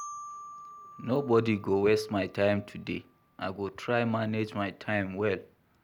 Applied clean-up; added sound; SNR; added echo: none; Marimba, xylophone; 20 dB; none.